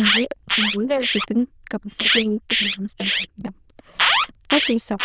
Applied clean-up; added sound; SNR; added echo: neural diffusion model UNIVERSE++.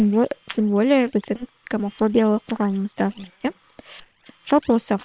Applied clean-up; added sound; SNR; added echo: neural separator model SepFormer WHAM!.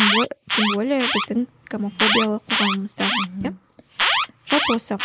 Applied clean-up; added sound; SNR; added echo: neural mask model Resemble Enhance denoiser.